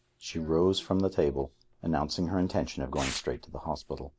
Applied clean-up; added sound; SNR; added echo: none; Tearing; 17 dB; none.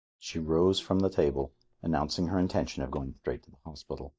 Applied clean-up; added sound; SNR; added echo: neural mask model DeepFilterNet 3.